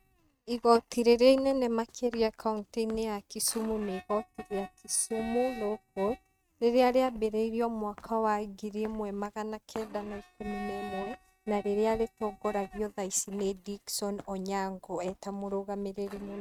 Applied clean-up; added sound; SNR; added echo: neural mask model RNNoise.